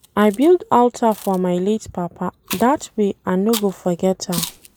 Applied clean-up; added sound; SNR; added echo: none; Chewing, mastication; 16 dB; none.